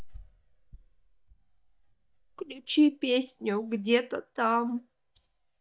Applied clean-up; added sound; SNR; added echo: neural mask model DeepFilterNet 3.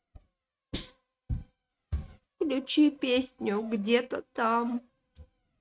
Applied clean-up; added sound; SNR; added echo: neural mask model RNNoise.